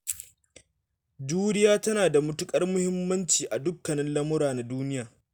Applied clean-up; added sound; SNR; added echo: none; none; none; none.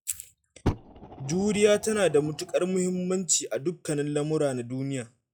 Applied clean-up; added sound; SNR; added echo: classical method log-MMSE.